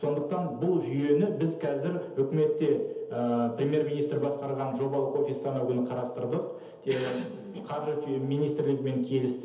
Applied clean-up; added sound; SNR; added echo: none; none; none; reverberation time 0.8 s.